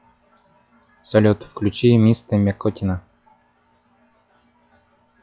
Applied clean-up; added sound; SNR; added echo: classical method log-MMSE.